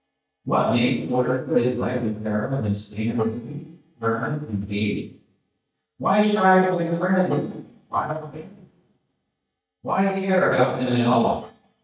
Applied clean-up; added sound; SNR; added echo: neural mask model DeepFilterNet 3.